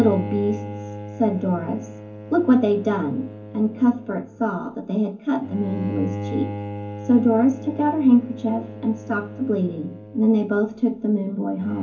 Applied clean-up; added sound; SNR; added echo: none; Bowed string instrument; 12 dB; reverberation time 0.3 s.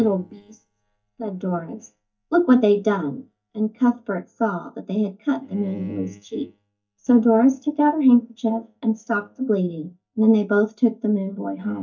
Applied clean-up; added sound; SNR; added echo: neural mask model DeepFilterNet 3.